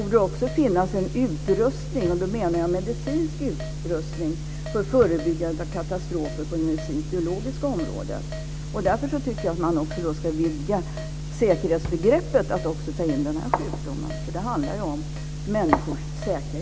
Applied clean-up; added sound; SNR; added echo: none; Drawer open or close + Keyboard (musical); 18 dB; none.